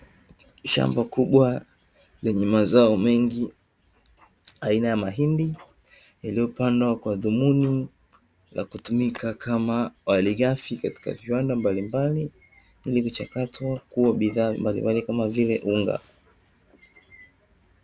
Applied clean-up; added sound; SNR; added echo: none; none; none; none.